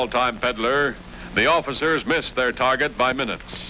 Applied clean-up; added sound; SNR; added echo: none; none; none; none.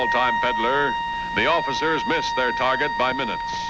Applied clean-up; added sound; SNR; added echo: none; Wind instrument, woodwind instrument; 1 dB; none.